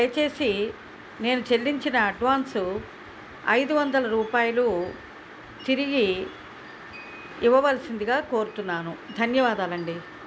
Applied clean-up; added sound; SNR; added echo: none; none; none; none.